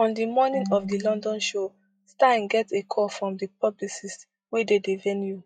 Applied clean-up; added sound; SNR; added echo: classical method log-MMSE.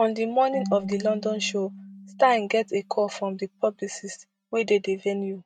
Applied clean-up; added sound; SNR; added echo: neural mask model RNNoise.